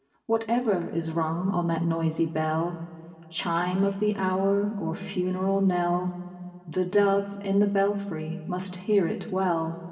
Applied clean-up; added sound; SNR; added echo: none; none; none; reverberation time 2.0 s.